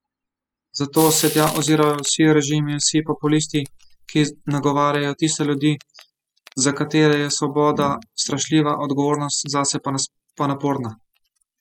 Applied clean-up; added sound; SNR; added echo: classical method spectral subtraction.